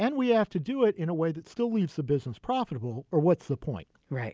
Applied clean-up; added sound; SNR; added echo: none; none; none; none.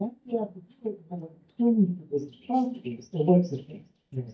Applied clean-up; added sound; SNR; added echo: neural mask model DeepFilterNet 3.